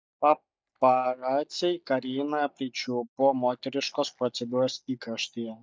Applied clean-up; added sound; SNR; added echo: neural mask model DeepFilterNet 3.